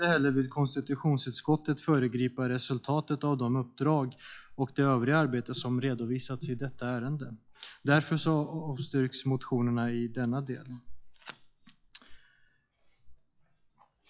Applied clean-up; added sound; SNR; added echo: classical method log-MMSE.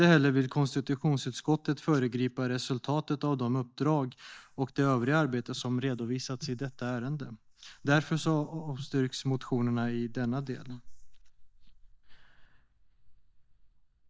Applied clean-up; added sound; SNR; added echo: neural mask model DeepFilterNet 3.